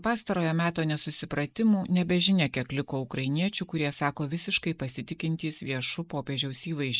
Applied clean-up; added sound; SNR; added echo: neural mask model Resemble Enhance denoiser.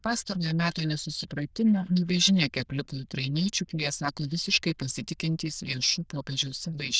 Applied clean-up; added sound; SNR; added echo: neural diffusion model UNIVERSE++.